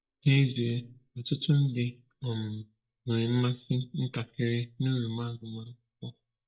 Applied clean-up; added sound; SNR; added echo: neural mask model DeepFilterNet 3.